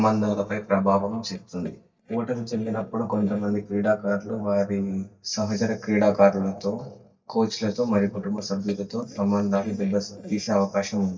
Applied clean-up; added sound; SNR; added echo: neural mask model DeepFilterNet 3.